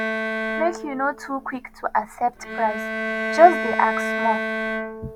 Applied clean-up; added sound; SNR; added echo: none; Bowed string instrument; 4 dB; none.